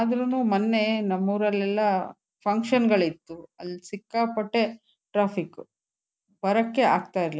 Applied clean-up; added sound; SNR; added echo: none; none; none; none.